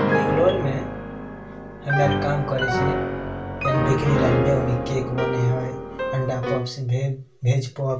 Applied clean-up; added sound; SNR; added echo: none; Piano; 1 dB; reverberation time 0.2 s.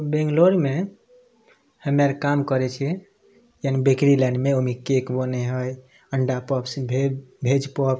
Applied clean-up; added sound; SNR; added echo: none; none; none; none.